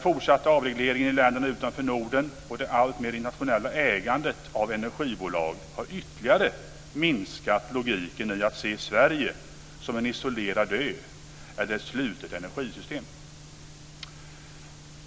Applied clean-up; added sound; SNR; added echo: none; none; none; none.